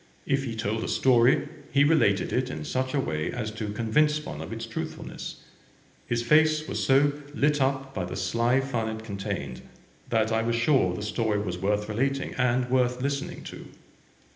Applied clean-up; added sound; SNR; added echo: none; none; none; reverberation time 0.8 s.